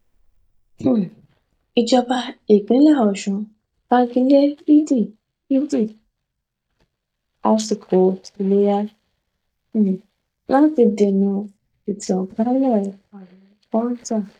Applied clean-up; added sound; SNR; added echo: neural mask model DeepFilterNet 3.